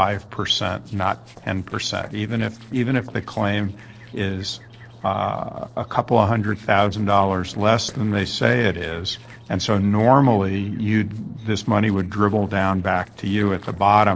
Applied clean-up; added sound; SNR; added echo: neural separator model SepFormer DNS4.